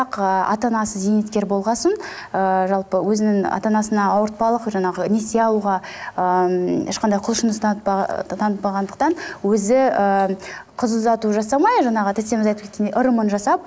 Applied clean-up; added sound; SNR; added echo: none; none; none; none.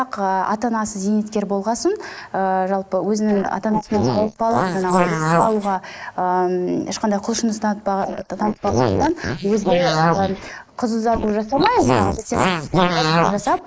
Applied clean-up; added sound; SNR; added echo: neural mask model Resemble Enhance denoiser.